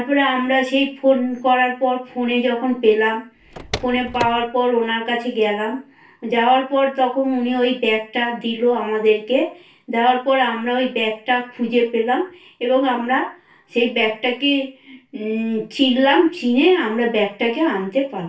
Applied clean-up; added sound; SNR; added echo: none; Car; 11 dB; reverberation time 0.3 s.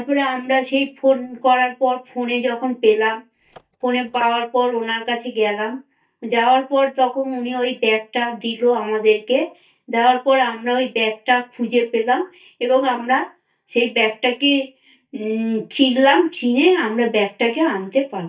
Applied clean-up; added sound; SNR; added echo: neural mask model DeepFilterNet 3.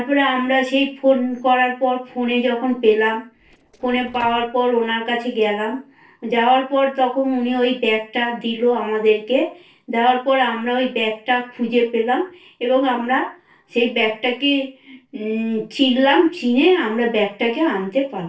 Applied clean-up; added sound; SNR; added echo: neural separator model SepFormer DNS4.